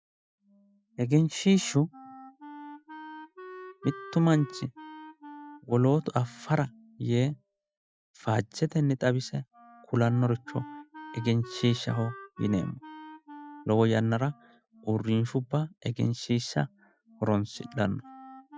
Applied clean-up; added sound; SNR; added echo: classical method Wiener filter.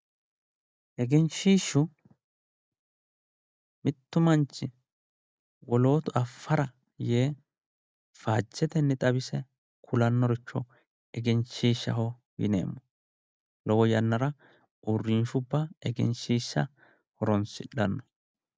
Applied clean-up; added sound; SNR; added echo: none; none; none; none.